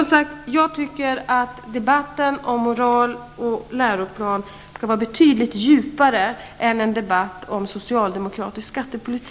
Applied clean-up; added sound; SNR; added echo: none; none; none; none.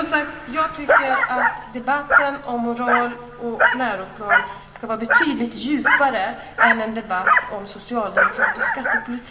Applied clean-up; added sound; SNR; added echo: none; Dog; -3 dB; reverberation time 1.8 s.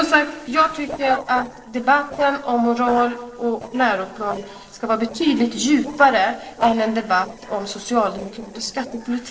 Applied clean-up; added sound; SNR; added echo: neural separator model SepFormer DNS4.